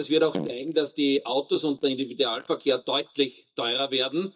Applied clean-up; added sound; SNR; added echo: neural mask model DeepFilterNet 3.